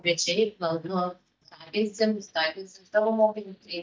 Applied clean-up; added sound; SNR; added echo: neural mask model DeepFilterNet 3.